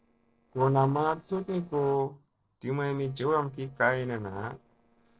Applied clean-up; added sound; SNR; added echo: neural separator model SepFormer DNS4.